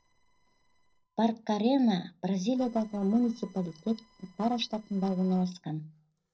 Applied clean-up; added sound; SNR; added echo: neural separator model SepFormer DNS4.